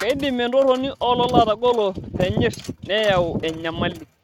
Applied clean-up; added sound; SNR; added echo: neural mask model RNNoise.